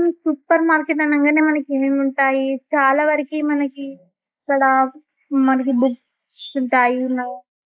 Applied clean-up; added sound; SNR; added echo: neural mask model Resemble Enhance denoiser.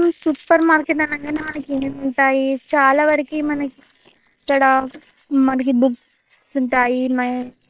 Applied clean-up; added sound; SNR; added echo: neural separator model SepFormer WHAM!.